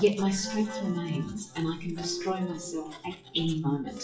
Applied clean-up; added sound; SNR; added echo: classical method WPE with log-MMSE.